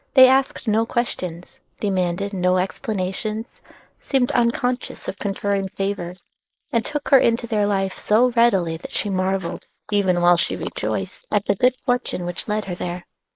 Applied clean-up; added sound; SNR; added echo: neural mask model Resemble Enhance denoiser.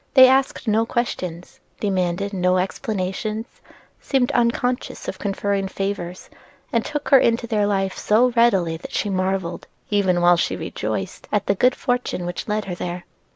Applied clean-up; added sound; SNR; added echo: none; none; none; none.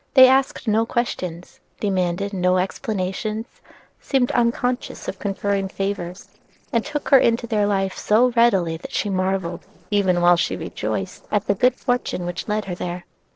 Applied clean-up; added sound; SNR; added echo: neural separator model SepFormer DNS4.